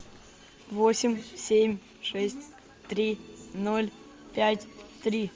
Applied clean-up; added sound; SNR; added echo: none; none; none; none.